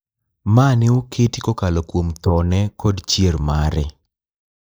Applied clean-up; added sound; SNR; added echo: neural mask model Resemble Enhance denoiser.